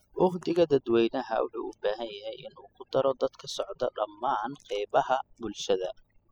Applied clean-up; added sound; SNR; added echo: classical method spectral subtraction.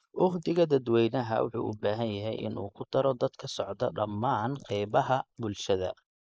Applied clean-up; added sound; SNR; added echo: neural mask model Resemble Enhance denoiser.